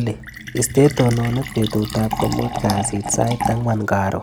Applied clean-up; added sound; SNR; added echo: none; Fill (with liquid); 8 dB; none.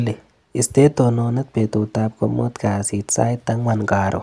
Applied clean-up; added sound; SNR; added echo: none; none; none; none.